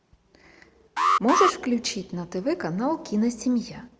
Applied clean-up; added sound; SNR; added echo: none; Alarm; -1 dB; none.